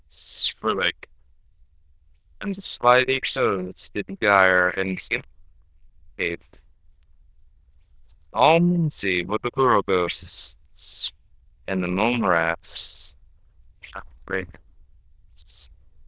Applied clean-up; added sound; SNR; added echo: neural diffusion model UNIVERSE++.